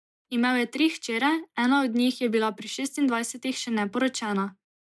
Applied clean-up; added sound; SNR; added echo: neural mask model Resemble Enhance denoiser.